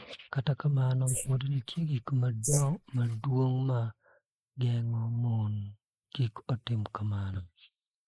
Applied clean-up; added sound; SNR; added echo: neural mask model Resemble Enhance denoiser.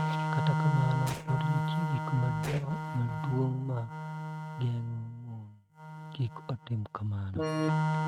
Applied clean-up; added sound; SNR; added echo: neural mask model RNNoise.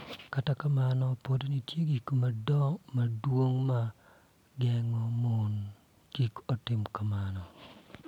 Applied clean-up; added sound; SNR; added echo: none; none; none; none.